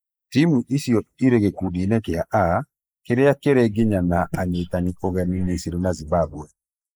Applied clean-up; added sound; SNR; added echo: neural mask model Resemble Enhance denoiser.